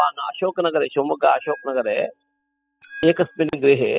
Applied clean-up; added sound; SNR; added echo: classical method spectral subtraction.